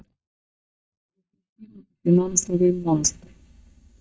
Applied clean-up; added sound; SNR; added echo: neural mask model DeepFilterNet 3.